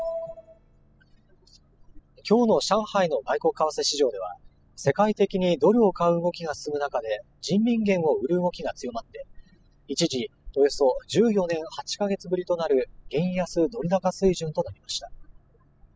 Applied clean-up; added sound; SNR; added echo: classical method spectral subtraction.